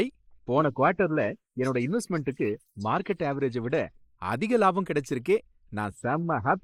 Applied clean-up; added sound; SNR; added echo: neural mask model Resemble Enhance denoiser.